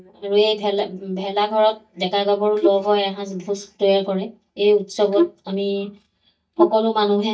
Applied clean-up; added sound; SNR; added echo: neural mask model DeepFilterNet 3.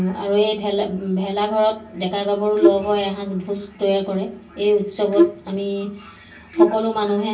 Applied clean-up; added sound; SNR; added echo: none; Wind instrument, woodwind instrument; -3 dB; reverberation time 0.3 s.